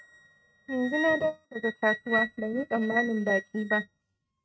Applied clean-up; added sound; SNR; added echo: neural mask model RNNoise.